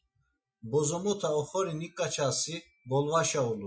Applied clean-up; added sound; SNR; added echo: classical method Wiener filter.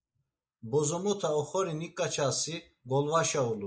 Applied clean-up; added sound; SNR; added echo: neural mask model Resemble Enhance denoiser.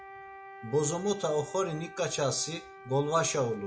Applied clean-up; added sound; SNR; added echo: none; Wind instrument, woodwind instrument; 16 dB; none.